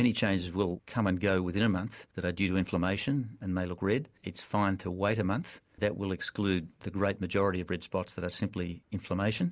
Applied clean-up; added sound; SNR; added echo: none; none; none; none.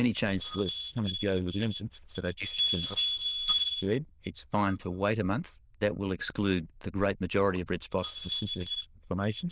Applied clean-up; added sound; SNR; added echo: neural diffusion model UNIVERSE++.